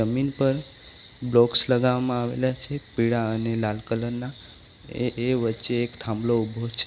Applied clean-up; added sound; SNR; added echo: none; none; none; none.